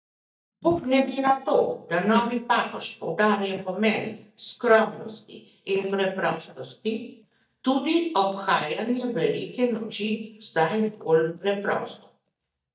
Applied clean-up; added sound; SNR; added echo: neural mask model DeepFilterNet 3.